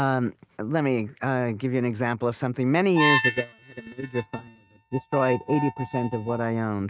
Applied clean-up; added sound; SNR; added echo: neural mask model RNNoise.